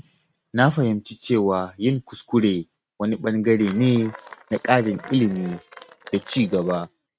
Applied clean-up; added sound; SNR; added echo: neural mask model RNNoise.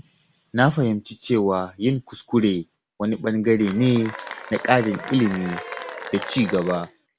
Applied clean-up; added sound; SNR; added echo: none; Applause / Cheering; 12 dB; none.